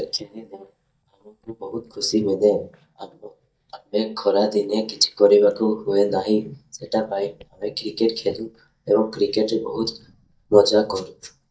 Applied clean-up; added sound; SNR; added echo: neural mask model DeepFilterNet 3.